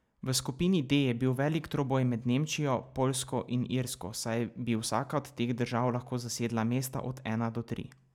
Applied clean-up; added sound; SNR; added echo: none; none; none; none.